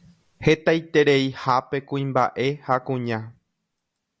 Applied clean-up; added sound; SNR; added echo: none; none; none; none.